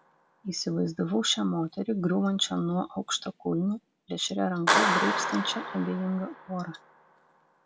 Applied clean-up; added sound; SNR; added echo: none; Clapping; 4 dB; none.